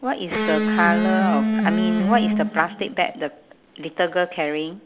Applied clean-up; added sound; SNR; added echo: none; Electric guitar; -3 dB; none.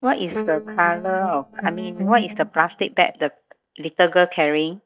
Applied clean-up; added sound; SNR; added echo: neural mask model DeepFilterNet 3.